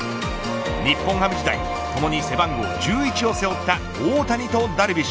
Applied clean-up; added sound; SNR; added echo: none; Squeak; 8 dB; none.